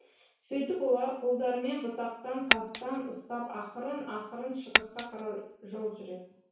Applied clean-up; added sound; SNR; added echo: none; Glass; -4 dB; reverberation time 0.6 s.